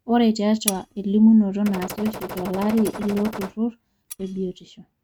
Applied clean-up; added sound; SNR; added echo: neural mask model RNNoise.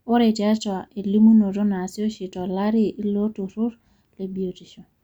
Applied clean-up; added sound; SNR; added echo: none; none; none; none.